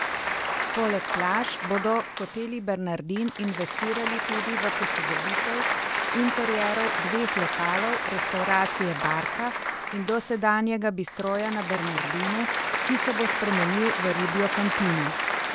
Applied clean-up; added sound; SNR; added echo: none; Applause; 0 dB; none.